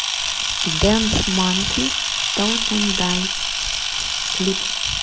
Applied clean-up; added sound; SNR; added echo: none; Keys jangling + Camera; -2 dB; none.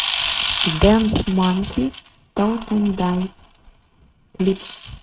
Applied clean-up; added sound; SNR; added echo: neural mask model RNNoise.